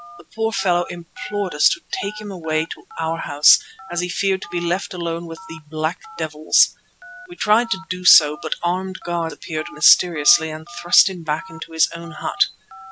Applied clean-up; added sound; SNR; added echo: none; Telephone; 19 dB; none.